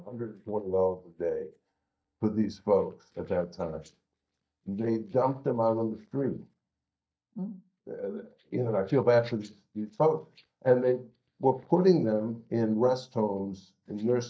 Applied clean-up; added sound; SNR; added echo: neural mask model DeepFilterNet 3.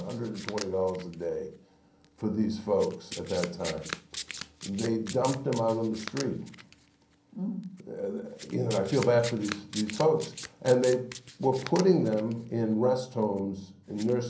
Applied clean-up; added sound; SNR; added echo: none; Domestic sounds, home sounds; 15 dB; reverberation time 0.6 s.